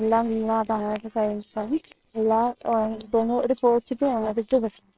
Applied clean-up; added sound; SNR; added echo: neural separator model SepFormer WHAMR!.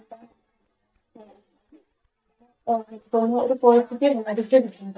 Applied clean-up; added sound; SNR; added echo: neural mask model DeepFilterNet 3.